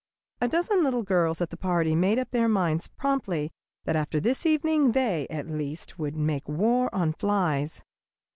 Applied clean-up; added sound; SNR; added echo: none; none; none; none.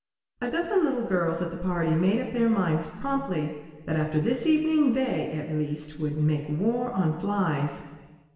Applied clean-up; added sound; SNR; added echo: none; none; none; reverberation time 1.5 s.